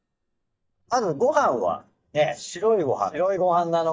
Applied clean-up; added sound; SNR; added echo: neural mask model DeepFilterNet 3.